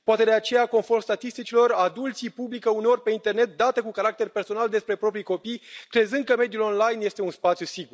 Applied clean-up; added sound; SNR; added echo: none; none; none; none.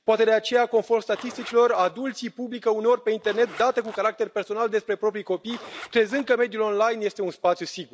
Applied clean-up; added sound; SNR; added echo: none; Zipper (clothing); 18 dB; none.